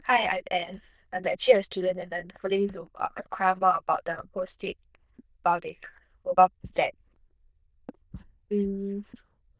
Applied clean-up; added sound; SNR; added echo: neural diffusion model UNIVERSE++.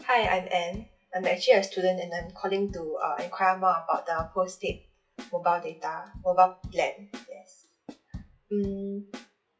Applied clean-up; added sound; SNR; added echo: classical method log-MMSE.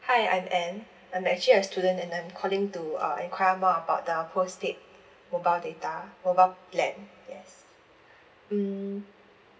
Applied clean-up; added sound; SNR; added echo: none; none; none; none.